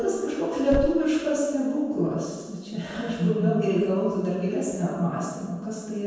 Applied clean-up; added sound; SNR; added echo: none; Thump, thud; 15 dB; reverberation time 1.2 s.